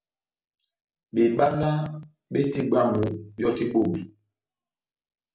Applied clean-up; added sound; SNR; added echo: none; none; none; none.